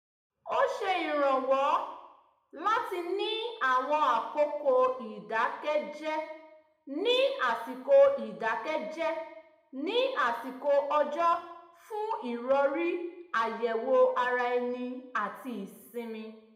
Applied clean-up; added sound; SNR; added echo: none; none; none; reverberation time 0.7 s.